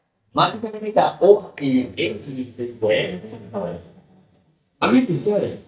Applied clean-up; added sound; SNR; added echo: neural mask model DeepFilterNet 3.